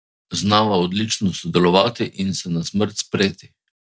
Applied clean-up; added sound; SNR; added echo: none; none; none; none.